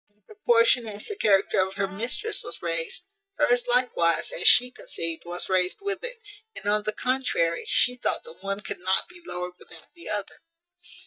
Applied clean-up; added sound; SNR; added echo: neural mask model DeepFilterNet 3.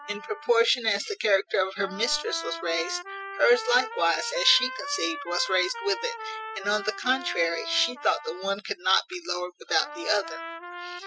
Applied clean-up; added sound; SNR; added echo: classical method spectral subtraction.